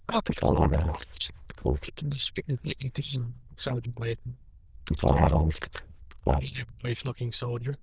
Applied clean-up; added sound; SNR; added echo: neural diffusion model UNIVERSE++.